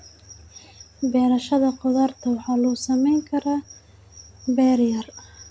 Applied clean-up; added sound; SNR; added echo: none; none; none; none.